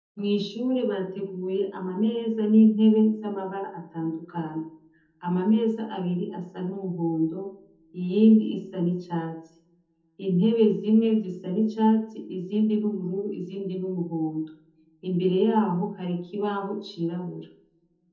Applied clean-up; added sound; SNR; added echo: none; none; none; reverberation time 0.6 s.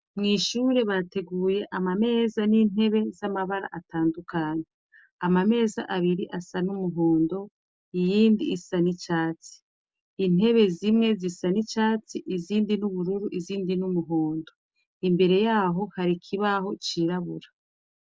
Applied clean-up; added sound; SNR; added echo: none; none; none; none.